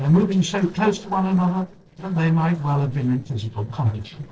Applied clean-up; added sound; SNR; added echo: neural separator model SepFormer DNS4.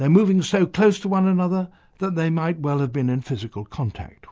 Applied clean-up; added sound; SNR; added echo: none; none; none; none.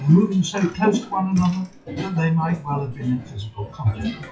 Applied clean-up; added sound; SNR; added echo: classical method WPE with log-MMSE.